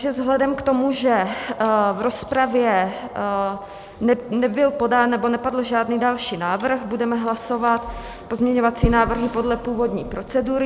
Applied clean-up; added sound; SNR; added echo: none; none; none; none.